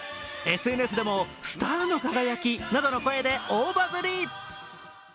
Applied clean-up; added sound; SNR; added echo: none; none; none; none.